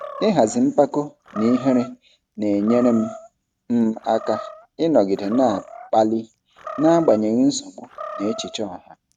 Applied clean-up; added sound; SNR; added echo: none; Animal; 16 dB; none.